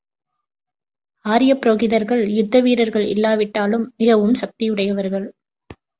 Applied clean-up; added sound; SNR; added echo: none; none; none; none.